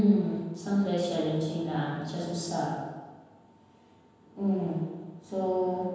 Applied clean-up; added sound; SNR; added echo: none; none; none; reverberation time 1.2 s.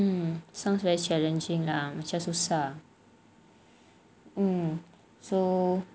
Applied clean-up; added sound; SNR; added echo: none; none; none; none.